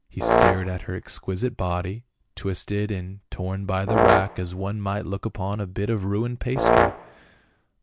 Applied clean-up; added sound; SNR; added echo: none; Brass instrument; -4 dB; none.